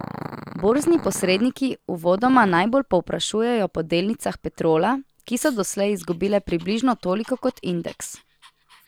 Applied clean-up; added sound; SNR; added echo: none; Growling; 19 dB; none.